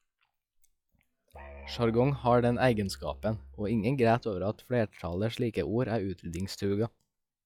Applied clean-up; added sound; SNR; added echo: classical method log-MMSE.